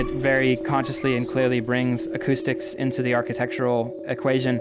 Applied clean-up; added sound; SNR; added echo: none; none; none; none.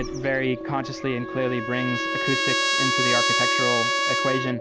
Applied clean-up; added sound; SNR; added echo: none; Trumpet; -2 dB; none.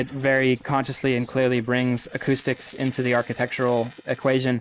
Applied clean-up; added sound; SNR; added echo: neural mask model Resemble Enhance denoiser.